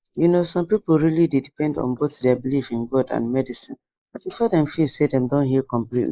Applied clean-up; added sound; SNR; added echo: neural mask model Resemble Enhance denoiser.